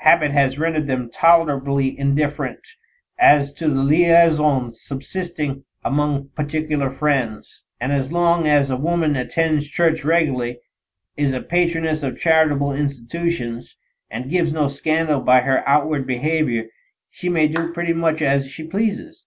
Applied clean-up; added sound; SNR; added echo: none; Clapping; 17 dB; none.